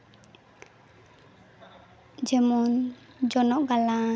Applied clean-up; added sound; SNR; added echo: none; none; none; none.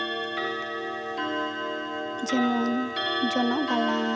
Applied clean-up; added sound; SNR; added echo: none; Clock; -1 dB; none.